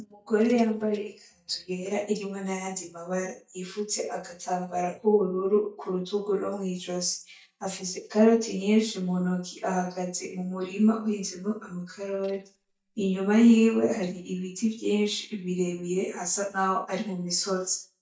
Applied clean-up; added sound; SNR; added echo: neural mask model DeepFilterNet 3.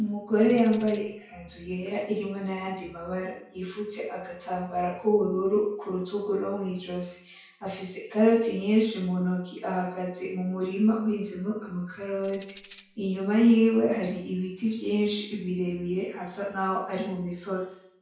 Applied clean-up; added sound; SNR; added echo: none; Tambourine; 14 dB; reverberation time 0.5 s.